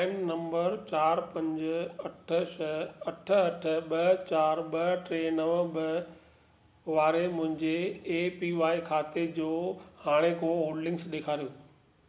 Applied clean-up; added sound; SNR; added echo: none; none; none; none.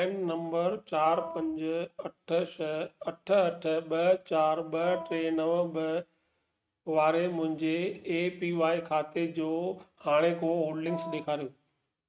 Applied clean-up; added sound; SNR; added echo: neural mask model RNNoise.